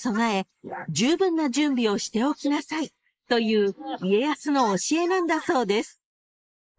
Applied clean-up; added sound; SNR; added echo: neural mask model Resemble Enhance denoiser.